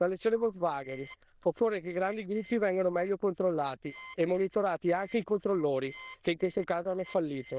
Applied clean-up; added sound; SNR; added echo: neural diffusion model UNIVERSE++.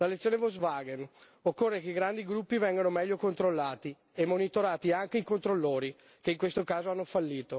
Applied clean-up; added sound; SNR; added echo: none; none; none; none.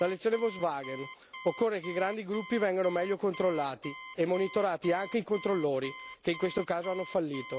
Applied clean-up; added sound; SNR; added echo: none; Alarm; 14 dB; none.